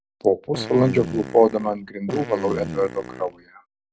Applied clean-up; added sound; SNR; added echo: none; Fart; 10 dB; none.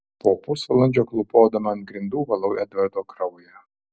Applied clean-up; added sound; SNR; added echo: none; none; none; none.